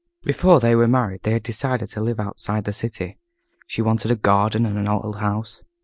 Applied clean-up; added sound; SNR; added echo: none; none; none; none.